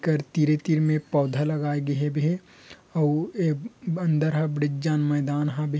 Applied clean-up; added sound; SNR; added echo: none; none; none; none.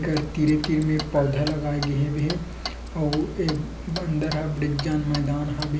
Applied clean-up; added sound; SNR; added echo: none; Clock; 9 dB; reverberation time 0.5 s.